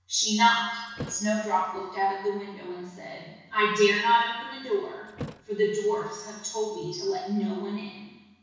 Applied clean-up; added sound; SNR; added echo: none; Thump, thud; 16 dB; reverberation time 1.1 s.